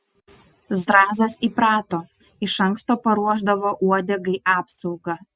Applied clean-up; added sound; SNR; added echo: none; none; none; none.